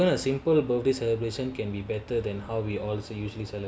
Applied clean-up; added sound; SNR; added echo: none; none; none; none.